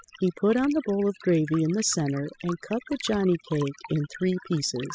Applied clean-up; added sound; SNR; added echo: classical method spectral subtraction.